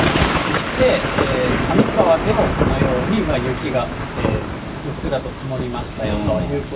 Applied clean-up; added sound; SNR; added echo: none; Thunder / Rain; -1 dB; reverberation time 0.2 s.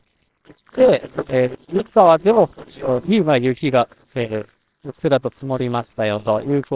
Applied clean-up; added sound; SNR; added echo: neural separator model SepFormer WHAMR!.